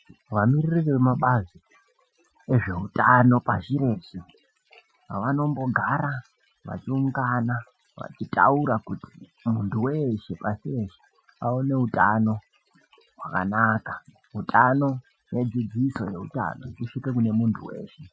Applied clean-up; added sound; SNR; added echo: classical method Wiener filter.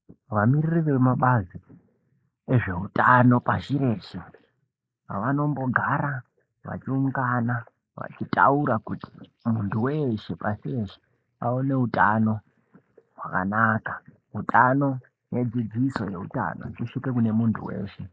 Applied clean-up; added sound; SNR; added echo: neural mask model Resemble Enhance denoiser.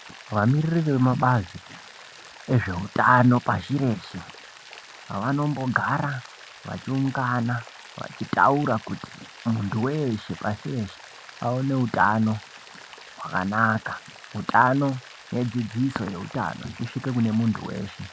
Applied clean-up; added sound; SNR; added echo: none; Rain; 19 dB; none.